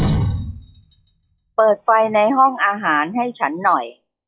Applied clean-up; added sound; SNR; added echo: classical method log-MMSE.